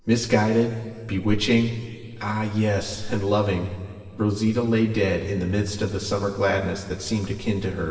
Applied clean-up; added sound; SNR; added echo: none; none; none; reverberation time 2.0 s.